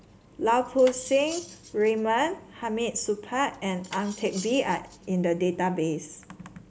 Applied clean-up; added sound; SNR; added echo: none; Cutlery, silverware; 19 dB; none.